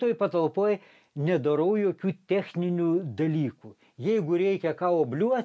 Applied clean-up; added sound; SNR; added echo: none; none; none; none.